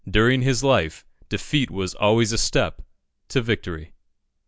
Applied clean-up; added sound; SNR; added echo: none; none; none; none.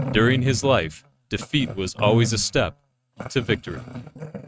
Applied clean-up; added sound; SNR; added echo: neural mask model RNNoise.